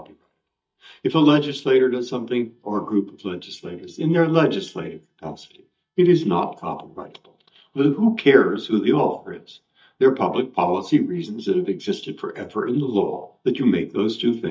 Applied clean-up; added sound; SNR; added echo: neural mask model DeepFilterNet 3.